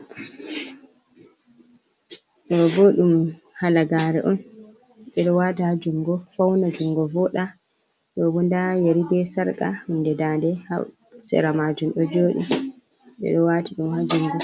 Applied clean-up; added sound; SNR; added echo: none; none; none; none.